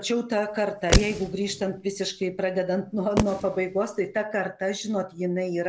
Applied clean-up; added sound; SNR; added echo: none; Fireworks; 3 dB; none.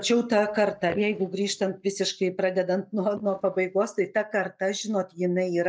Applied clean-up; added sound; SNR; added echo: neural mask model DeepFilterNet 3.